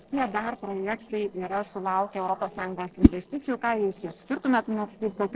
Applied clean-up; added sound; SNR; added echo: neural separator model SepFormer DNS4.